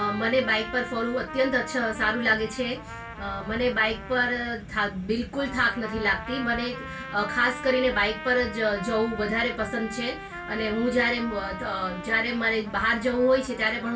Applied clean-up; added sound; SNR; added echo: none; Trumpet; 12 dB; reverberation time 0.2 s.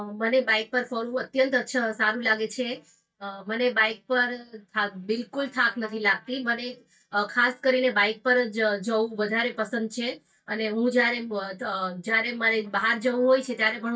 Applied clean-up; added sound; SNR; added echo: neural mask model DeepFilterNet 3.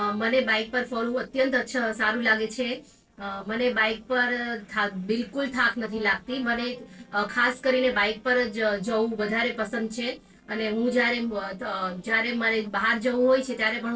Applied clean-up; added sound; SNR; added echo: neural separator model SepFormer DNS4.